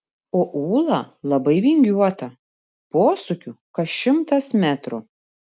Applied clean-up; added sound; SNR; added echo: none; none; none; none.